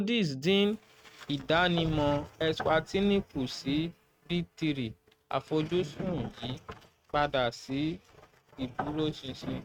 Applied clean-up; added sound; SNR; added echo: neural mask model RNNoise.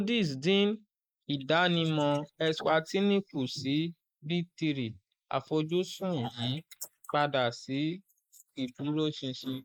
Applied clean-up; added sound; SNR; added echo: neural mask model Resemble Enhance denoiser.